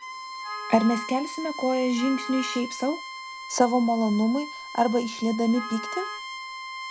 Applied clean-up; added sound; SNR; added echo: none; Bowed string instrument + Wind instrument, woodwind instrument; 10 dB; none.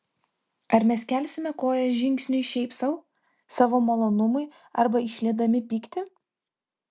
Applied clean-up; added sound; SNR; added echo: none; none; none; none.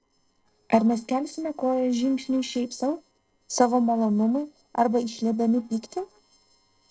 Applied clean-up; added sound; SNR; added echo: neural separator model SepFormer DNS4.